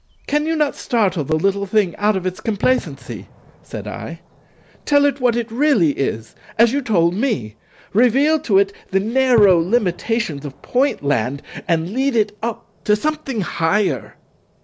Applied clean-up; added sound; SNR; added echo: none; Fireworks; 20 dB; none.